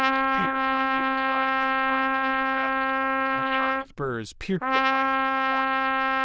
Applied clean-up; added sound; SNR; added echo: neural diffusion model UNIVERSE++.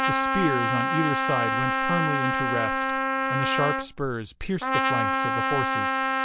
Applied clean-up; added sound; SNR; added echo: none; Trumpet; -4 dB; none.